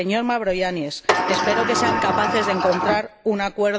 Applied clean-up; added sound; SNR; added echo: none; Sliding door; 0 dB; none.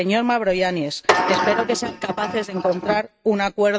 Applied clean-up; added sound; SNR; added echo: neural mask model RNNoise.